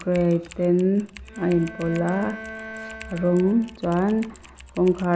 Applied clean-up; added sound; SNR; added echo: none; Bowed string instrument + Typing; 16 dB; none.